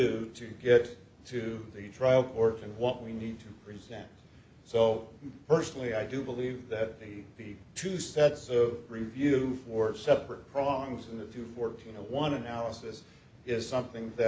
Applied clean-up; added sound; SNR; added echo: none; none; none; none.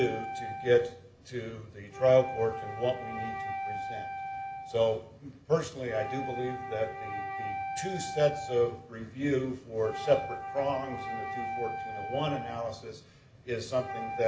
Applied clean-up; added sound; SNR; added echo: none; Wind instrument, woodwind instrument; 7 dB; reverberation time 0.6 s.